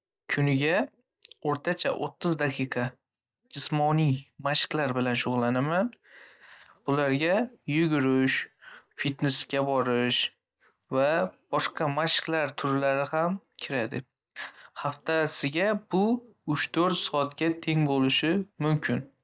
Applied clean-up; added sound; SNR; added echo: neural mask model DeepFilterNet 3.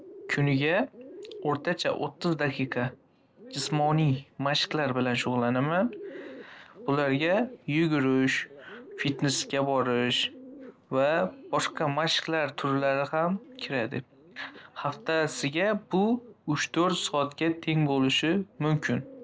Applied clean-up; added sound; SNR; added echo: none; Bird; 19 dB; none.